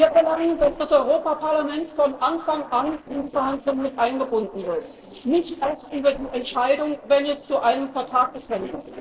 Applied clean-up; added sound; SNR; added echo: neural separator model SepFormer DNS4.